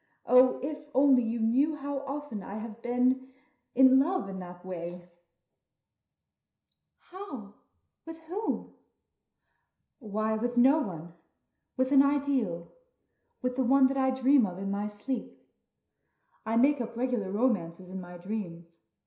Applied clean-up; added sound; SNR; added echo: none; none; none; reverberation time 0.5 s.